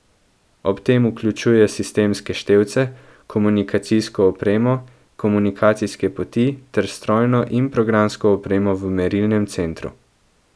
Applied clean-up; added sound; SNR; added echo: none; none; none; none.